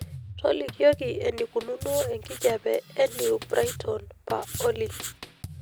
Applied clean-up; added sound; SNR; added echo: none; Drum kit + Writing; 11 dB; none.